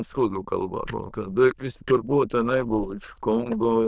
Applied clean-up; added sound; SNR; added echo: neural diffusion model UNIVERSE++.